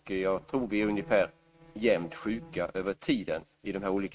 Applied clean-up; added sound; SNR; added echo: neural mask model RNNoise.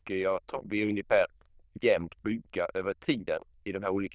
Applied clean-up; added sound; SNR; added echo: neural diffusion model UNIVERSE++.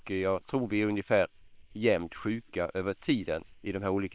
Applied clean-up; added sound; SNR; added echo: neural separator model SepFormer WHAM!.